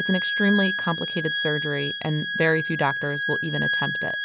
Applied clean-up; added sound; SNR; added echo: none; Wind instrument, woodwind instrument; 1 dB; none.